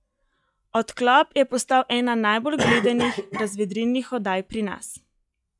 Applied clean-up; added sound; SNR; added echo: classical method log-MMSE.